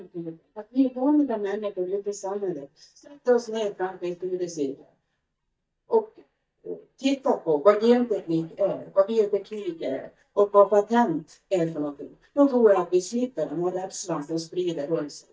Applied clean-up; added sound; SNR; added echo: neural mask model DeepFilterNet 3.